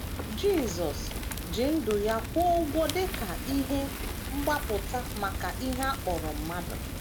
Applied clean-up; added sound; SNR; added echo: none; Fire; 4 dB; none.